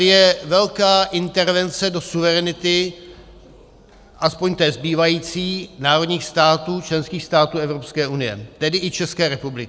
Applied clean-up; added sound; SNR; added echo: none; none; none; none.